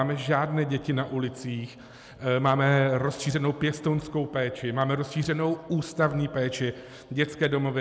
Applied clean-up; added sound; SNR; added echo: none; none; none; none.